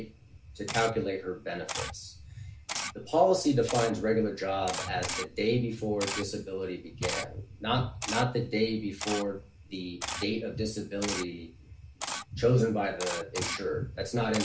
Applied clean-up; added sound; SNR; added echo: none; Camera; 10 dB; reverberation time 0.3 s.